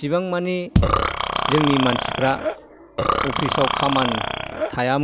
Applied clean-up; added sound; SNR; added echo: none; Burping, eructation + Bass drum; -1 dB; none.